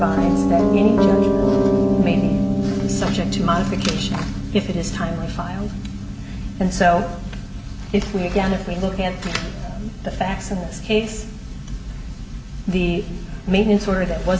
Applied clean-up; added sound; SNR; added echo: none; Piano; 1 dB; reverberation time 1.1 s.